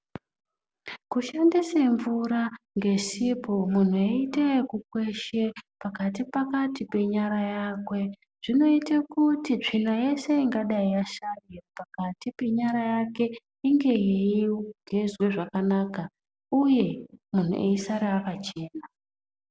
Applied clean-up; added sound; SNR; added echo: none; none; none; none.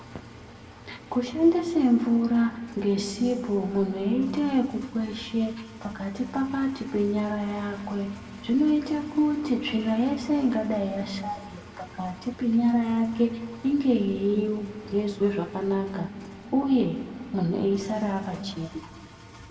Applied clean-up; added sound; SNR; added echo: none; Engine; 17 dB; reverberation time 1.6 s.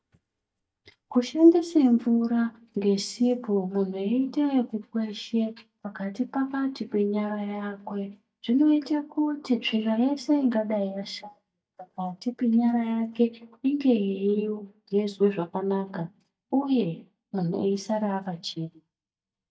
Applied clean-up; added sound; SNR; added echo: neural mask model DeepFilterNet 3.